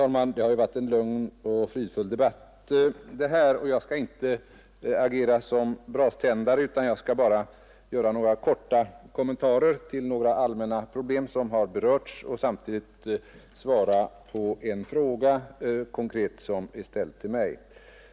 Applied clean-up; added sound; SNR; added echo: none; none; none; none.